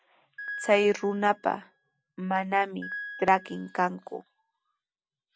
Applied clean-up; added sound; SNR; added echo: none; Piano; 14 dB; none.